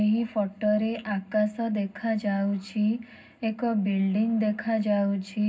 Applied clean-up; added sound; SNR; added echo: none; none; none; reverberation time 0.4 s.